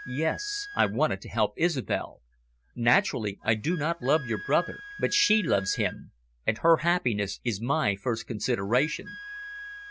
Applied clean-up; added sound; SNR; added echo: none; Wind instrument, woodwind instrument; 16 dB; none.